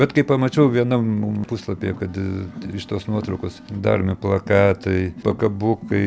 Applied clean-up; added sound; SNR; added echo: none; Car; 16 dB; none.